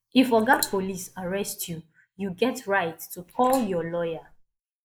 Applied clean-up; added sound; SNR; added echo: neural mask model Resemble Enhance denoiser.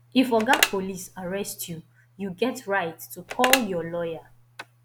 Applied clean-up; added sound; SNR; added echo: none; Telephone; 2 dB; none.